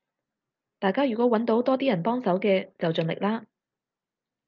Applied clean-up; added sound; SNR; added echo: none; none; none; none.